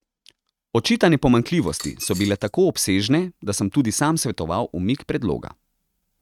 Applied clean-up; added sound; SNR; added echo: neural mask model RNNoise.